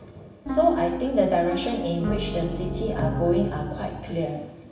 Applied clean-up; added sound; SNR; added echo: none; Piano; 5 dB; reverberation time 1.0 s.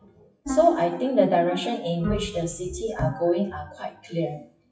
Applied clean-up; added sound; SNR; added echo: classical method WPE with log-MMSE.